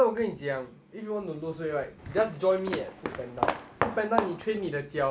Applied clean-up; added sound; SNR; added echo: none; Walk, footsteps; 4 dB; none.